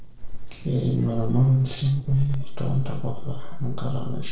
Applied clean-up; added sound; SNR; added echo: neural separator model SepFormer DNS4.